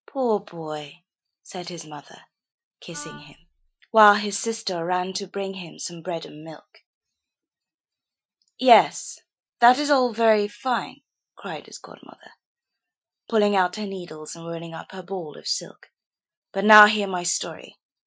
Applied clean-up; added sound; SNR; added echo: classical method Wiener filter.